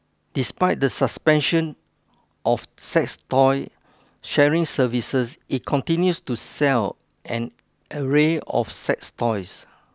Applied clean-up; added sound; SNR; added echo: none; none; none; none.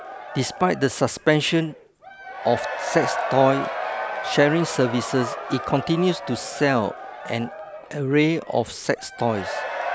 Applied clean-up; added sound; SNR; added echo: none; Crowd / Cheering; 8 dB; none.